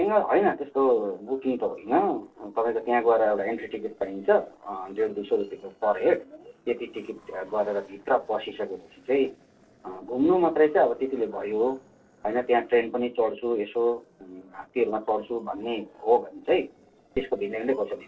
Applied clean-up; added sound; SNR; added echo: neural separator model SepFormer DNS4.